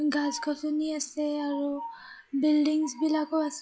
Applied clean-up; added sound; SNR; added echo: classical method log-MMSE.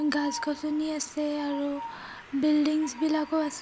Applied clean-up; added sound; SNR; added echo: none; Train; 15 dB; none.